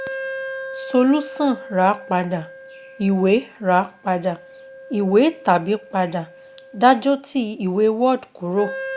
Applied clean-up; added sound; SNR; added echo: none; Wind instrument, woodwind instrument; 15 dB; none.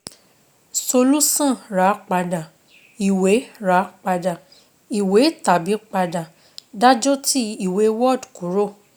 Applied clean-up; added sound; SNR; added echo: none; none; none; none.